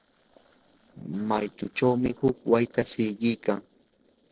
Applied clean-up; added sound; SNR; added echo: neural separator model SepFormer DNS4.